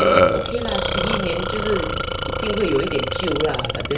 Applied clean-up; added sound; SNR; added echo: none; Burping, eructation; -2 dB; none.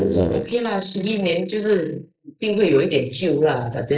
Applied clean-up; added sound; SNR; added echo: neural mask model Resemble Enhance denoiser.